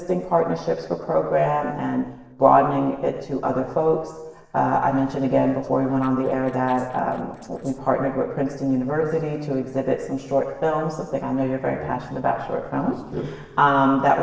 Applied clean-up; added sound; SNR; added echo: neural separator model SepFormer DNS4.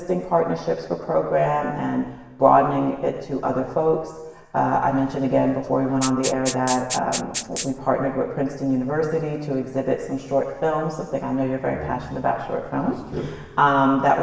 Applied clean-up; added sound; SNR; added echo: none; Rattle (instrument); 8 dB; reverberation time 1.1 s.